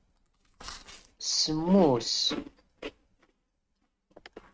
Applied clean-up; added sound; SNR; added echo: neural mask model RNNoise.